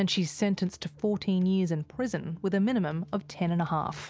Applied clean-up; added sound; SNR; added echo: none; none; none; none.